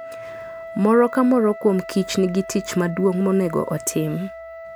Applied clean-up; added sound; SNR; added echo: none; Wind instrument, woodwind instrument; 15 dB; none.